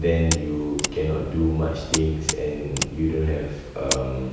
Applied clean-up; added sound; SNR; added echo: none; Mechanisms; 8 dB; none.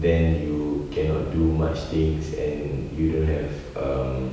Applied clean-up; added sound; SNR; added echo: none; none; none; none.